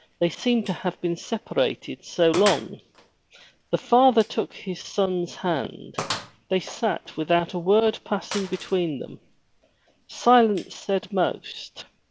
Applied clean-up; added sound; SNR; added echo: none; Gunshot, gunfire; 16 dB; none.